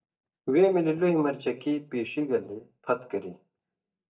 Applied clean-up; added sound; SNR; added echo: neural mask model DeepFilterNet 3.